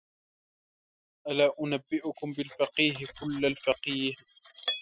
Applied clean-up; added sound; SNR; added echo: classical method spectral subtraction.